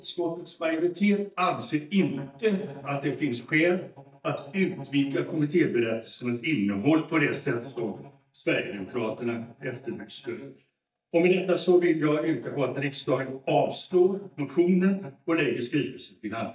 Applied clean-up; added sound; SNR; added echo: neural mask model DeepFilterNet 3.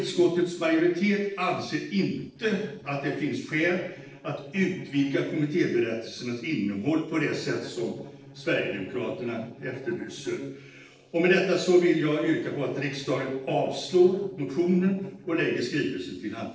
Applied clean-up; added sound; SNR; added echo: neural separator model SepFormer DNS4.